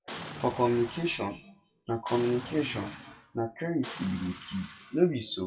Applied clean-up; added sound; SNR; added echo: classical method WPE with log-MMSE.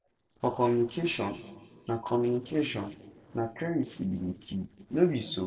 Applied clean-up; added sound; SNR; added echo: neural separator model SepFormer DNS4.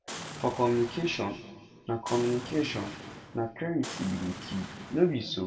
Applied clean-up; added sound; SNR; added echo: none; Boom; 12 dB; reverberation time 1.8 s.